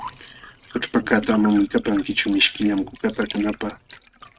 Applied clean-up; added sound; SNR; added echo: neural mask model RNNoise.